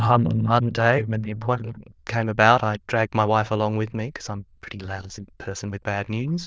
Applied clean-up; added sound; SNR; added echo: neural diffusion model UNIVERSE++.